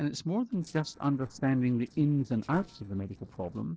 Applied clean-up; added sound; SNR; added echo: neural separator model SepFormer DNS4.